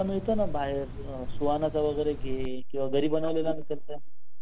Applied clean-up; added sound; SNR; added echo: none; Drip; 0 dB; none.